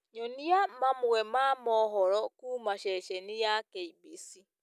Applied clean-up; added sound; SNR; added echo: none; none; none; none.